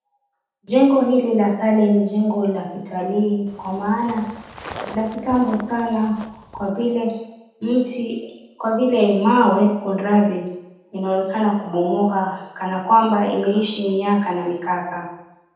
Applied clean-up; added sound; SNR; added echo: none; Walk, footsteps; 17 dB; reverberation time 0.8 s.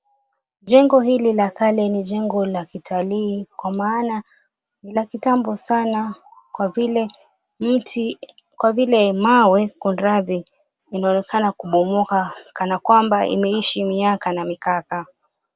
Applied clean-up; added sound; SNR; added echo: none; none; none; none.